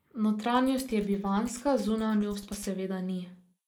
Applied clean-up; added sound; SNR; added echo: neural mask model Resemble Enhance denoiser.